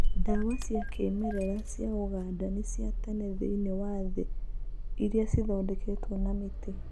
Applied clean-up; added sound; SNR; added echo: none; Engine starting / Car; -2 dB; none.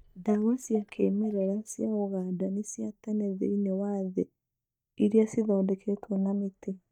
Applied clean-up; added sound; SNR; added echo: neural mask model DeepFilterNet 3.